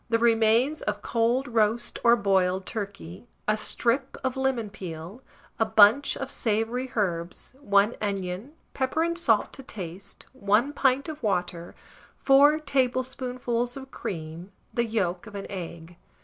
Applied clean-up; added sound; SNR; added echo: none; none; none; none.